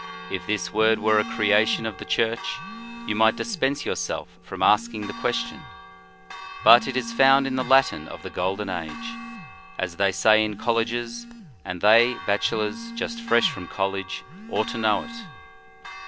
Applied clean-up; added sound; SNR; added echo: none; Church bell + Telephone; 13 dB; none.